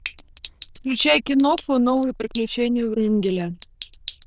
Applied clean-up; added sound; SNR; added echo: neural diffusion model UNIVERSE++.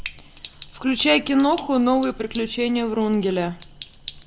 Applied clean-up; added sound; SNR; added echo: none; Sink (filling or washing); 18 dB; none.